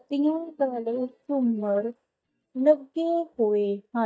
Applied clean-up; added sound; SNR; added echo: neural mask model DeepFilterNet 3.